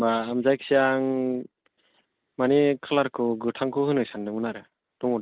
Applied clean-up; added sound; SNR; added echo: neural mask model Resemble Enhance denoiser.